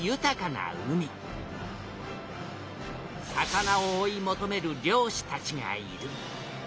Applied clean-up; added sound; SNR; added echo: none; none; none; none.